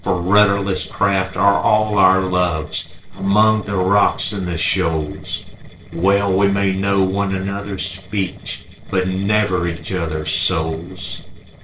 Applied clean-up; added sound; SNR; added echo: neural separator model SepFormer DNS4.